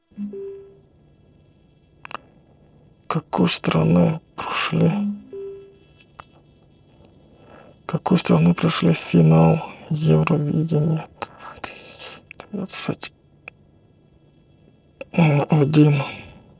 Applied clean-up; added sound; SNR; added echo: neural separator model SepFormer DNS4.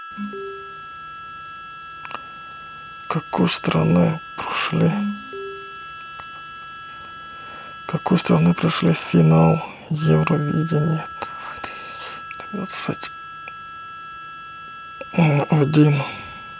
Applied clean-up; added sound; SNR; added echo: none; Harmonica; 14 dB; none.